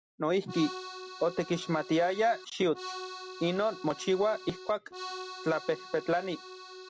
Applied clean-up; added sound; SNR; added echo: none; Accordion; 12 dB; none.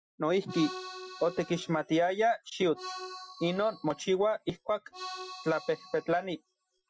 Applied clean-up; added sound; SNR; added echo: classical method Wiener filter.